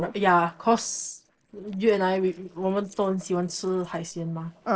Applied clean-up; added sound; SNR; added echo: neural separator model SepFormer DNS4.